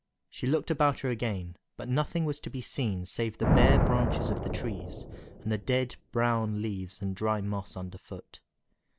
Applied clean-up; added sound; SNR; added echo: none; Thunder; 2 dB; none.